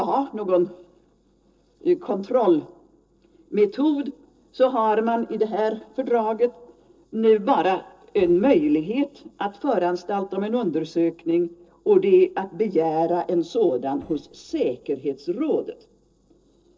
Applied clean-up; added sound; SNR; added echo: neural separator model SepFormer DNS4.